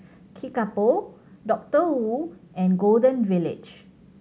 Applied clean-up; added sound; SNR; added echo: none; none; none; none.